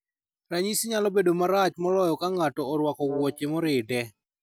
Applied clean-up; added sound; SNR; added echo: none; Brass instrument; 15 dB; none.